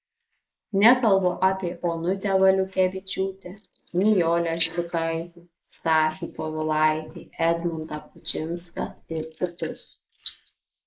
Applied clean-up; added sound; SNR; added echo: neural mask model Resemble Enhance denoiser.